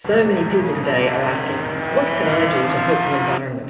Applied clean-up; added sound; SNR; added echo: none; Motorcycle; 3 dB; reverberation time 2.5 s.